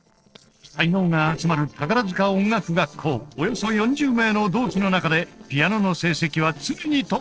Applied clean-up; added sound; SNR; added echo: neural separator model SepFormer DNS4.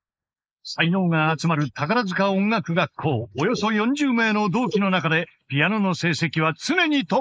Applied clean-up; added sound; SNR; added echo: neural mask model Resemble Enhance denoiser.